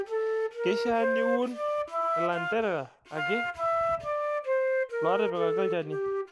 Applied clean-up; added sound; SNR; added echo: none; Wind instrument, woodwind instrument; -3 dB; none.